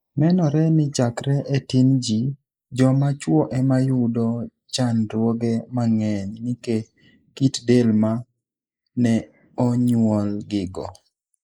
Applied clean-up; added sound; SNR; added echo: neural mask model Resemble Enhance denoiser.